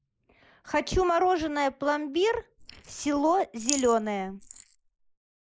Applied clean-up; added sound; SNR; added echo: neural mask model Resemble Enhance denoiser.